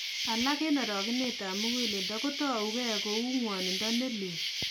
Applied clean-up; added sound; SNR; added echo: none; Insect; 2 dB; none.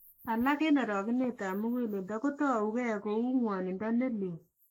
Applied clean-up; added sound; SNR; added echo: neural mask model Resemble Enhance denoiser.